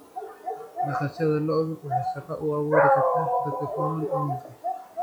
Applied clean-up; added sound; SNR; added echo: classical method log-MMSE.